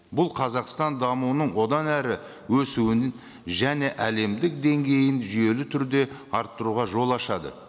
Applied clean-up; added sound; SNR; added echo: none; none; none; none.